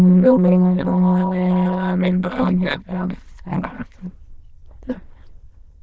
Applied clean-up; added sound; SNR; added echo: neural diffusion model UNIVERSE++.